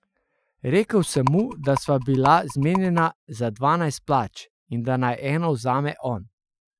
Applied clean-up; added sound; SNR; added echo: classical method Wiener filter.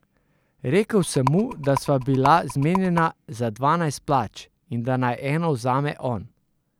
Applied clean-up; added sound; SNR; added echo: none; Rattle; 9 dB; none.